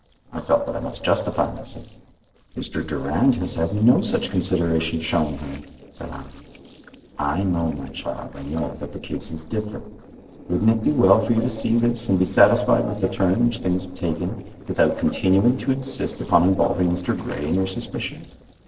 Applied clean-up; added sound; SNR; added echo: neural separator model SepFormer DNS4.